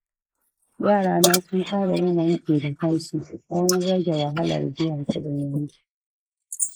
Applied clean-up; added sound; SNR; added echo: neural mask model Resemble Enhance denoiser.